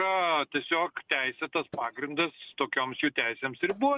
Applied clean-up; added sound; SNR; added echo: neural mask model RNNoise.